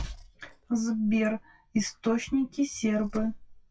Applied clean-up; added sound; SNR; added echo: classical method WPE with log-MMSE.